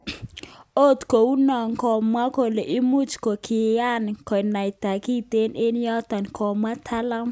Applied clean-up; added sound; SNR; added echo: none; none; none; none.